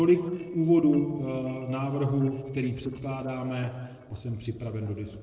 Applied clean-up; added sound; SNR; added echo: neural separator model SepFormer DNS4.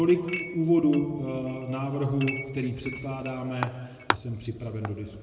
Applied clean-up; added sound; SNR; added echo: none; Chink, clink; 9 dB; reverberation time 1.9 s.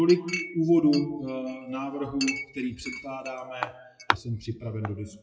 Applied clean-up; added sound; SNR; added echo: classical method WPE with log-MMSE.